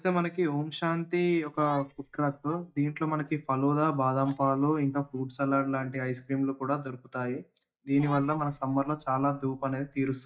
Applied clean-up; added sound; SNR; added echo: neural mask model DeepFilterNet 3.